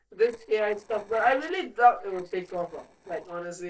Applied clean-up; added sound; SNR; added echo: neural separator model SepFormer DNS4.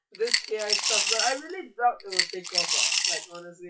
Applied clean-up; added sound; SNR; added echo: classical method WPE with log-MMSE.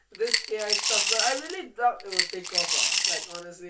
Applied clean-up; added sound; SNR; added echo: none; Coin (dropping) / Glass; -4 dB; reverberation time 0.1 s.